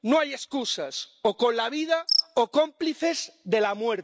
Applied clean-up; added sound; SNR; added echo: none; Cricket; 7 dB; none.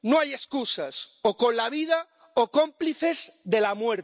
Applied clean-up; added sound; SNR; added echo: none; none; none; none.